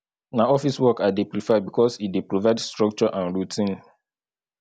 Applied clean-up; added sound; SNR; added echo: none; none; none; none.